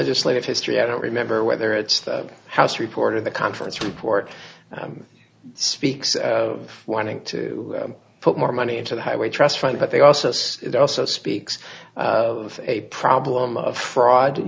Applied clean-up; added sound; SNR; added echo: none; Microwave oven; 16 dB; none.